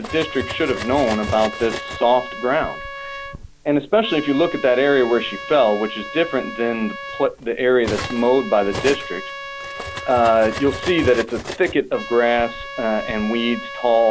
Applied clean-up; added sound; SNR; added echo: none; Trumpet + Cutlery, silverware; 11 dB; none.